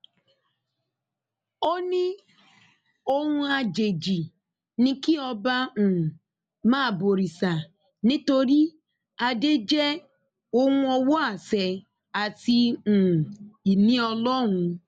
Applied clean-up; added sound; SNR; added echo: none; none; none; none.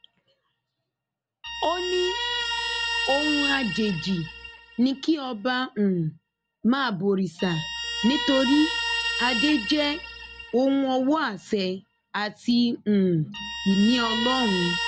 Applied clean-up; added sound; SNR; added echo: none; Guitar; 6 dB; none.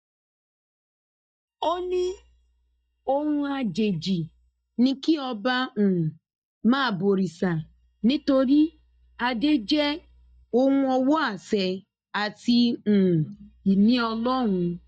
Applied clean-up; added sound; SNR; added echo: neural mask model DeepFilterNet 3.